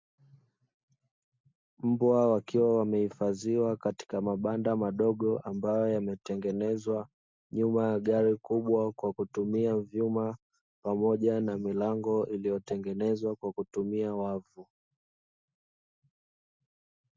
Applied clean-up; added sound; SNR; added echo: none; none; none; none.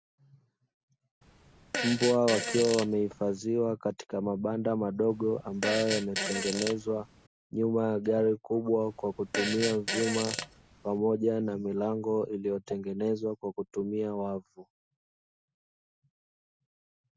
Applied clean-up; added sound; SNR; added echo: none; Fart; 5 dB; none.